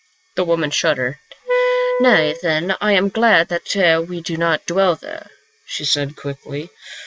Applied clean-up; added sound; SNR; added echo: none; Wind instrument, woodwind instrument; 1 dB; none.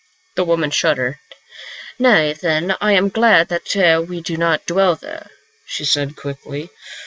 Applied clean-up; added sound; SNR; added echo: none; none; none; none.